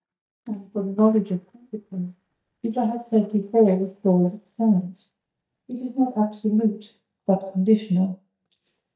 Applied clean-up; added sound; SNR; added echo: neural mask model DeepFilterNet 3.